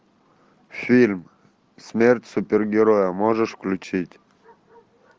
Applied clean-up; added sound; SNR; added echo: none; none; none; none.